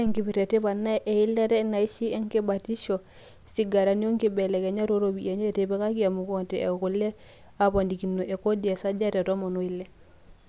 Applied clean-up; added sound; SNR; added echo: none; none; none; none.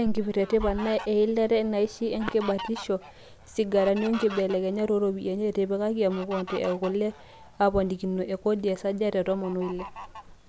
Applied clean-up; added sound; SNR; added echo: none; Fowl; 15 dB; none.